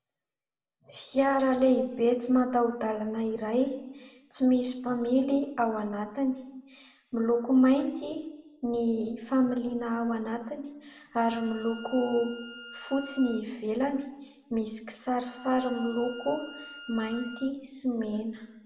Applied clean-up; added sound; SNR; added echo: none; Bowed string instrument; 18 dB; reverberation time 0.8 s.